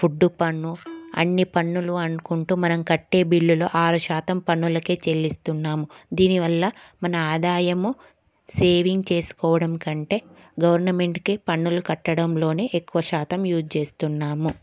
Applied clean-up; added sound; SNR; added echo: none; none; none; none.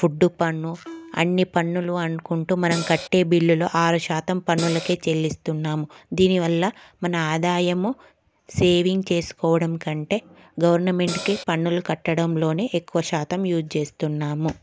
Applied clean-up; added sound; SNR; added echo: none; Cymbal; 8 dB; none.